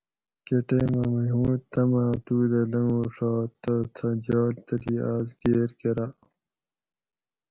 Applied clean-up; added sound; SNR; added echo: none; none; none; none.